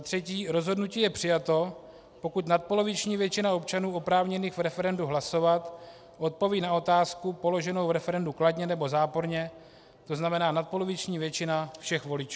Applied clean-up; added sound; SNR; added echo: none; none; none; none.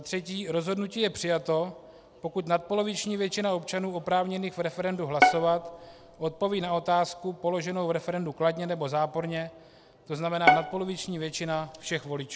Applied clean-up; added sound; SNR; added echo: none; Bowed string instrument; -1 dB; none.